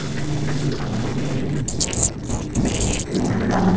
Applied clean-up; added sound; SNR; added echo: neural separator model SepFormer DNS4.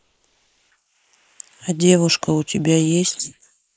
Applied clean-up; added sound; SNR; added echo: neural mask model Resemble Enhance denoiser.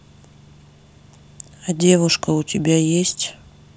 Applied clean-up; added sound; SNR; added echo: none; none; none; none.